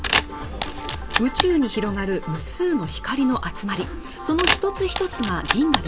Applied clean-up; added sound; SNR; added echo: none; Camera; -1 dB; none.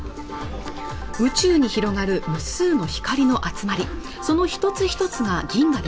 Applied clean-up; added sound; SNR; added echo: none; none; none; none.